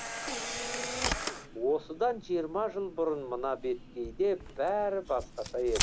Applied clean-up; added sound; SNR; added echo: none; Camera; 3 dB; none.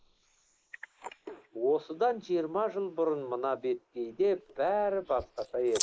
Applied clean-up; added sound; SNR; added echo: neural mask model Resemble Enhance denoiser.